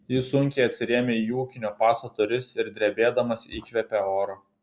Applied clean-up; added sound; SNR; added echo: none; none; none; none.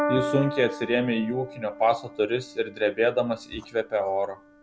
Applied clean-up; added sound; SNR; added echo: none; Piano; 9 dB; none.